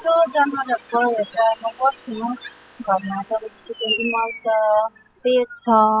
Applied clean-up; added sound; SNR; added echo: classical method spectral subtraction.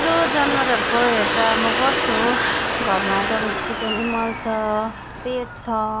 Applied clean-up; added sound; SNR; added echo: none; Domestic sounds, home sounds; 1 dB; none.